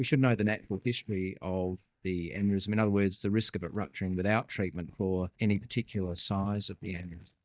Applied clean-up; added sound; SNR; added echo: neural mask model DeepFilterNet 3.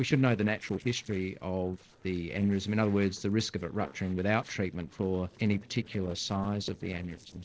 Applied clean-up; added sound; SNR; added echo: neural separator model SepFormer DNS4.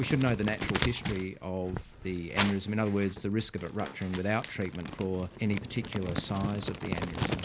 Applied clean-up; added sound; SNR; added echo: none; Crumpling, crinkling; 5 dB; none.